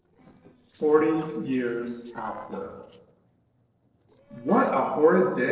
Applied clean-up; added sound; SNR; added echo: neural separator model SepFormer DNS4.